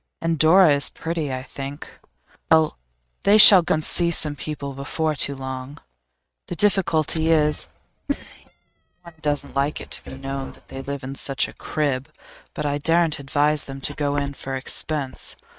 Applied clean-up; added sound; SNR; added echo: neural mask model RNNoise.